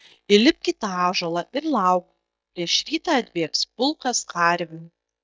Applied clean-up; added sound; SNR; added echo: neural mask model DeepFilterNet 3.